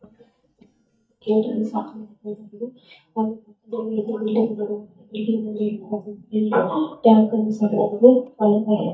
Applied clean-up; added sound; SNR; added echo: neural mask model DeepFilterNet 3.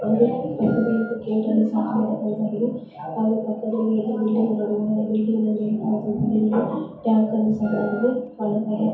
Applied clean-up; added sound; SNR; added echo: none; Wind instrument, woodwind instrument; 18 dB; reverberation time 0.5 s.